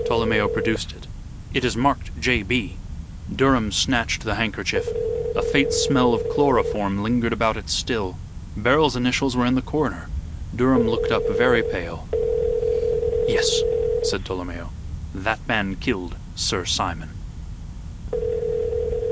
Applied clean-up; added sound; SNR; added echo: none; Telephone; 2 dB; none.